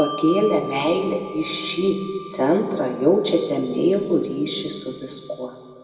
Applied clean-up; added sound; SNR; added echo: none; Bell; 16 dB; reverberation time 2.0 s.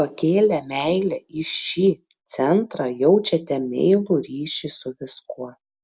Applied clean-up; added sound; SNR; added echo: none; none; none; none.